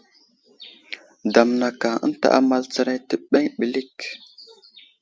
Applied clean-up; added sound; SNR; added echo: none; none; none; none.